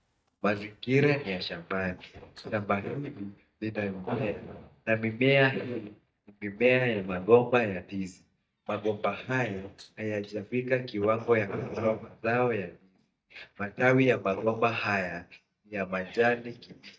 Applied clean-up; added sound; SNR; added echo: neural mask model DeepFilterNet 3.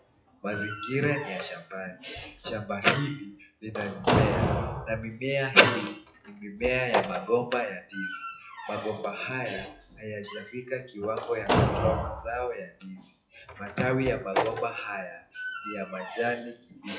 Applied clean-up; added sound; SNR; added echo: classical method WPE with log-MMSE.